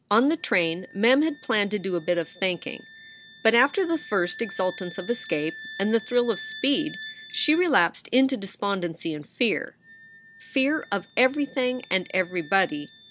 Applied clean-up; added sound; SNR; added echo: none; Wind instrument, woodwind instrument; 19 dB; none.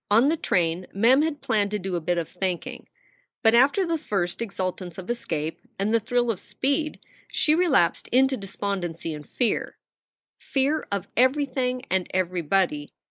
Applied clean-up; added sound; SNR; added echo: neural mask model Resemble Enhance denoiser.